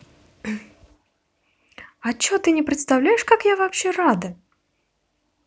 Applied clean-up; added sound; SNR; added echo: none; none; none; none.